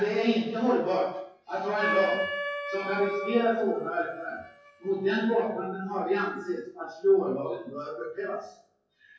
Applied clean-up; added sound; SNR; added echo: classical method WPE with log-MMSE.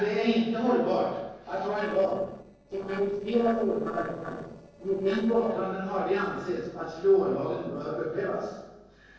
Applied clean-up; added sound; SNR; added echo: neural separator model SepFormer DNS4.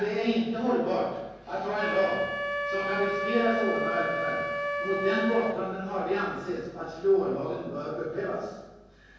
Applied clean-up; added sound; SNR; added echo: none; Wind instrument, woodwind instrument; 5 dB; reverberation time 1.3 s.